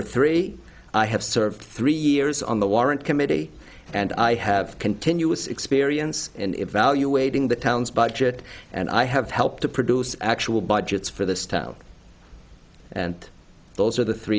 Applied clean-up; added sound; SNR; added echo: none; none; none; none.